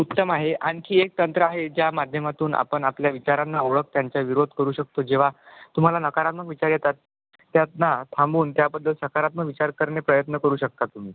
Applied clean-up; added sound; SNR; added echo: none; none; none; none.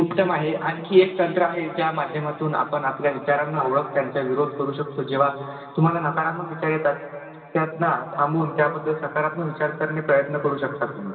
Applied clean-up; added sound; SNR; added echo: none; none; none; reverberation time 2.6 s.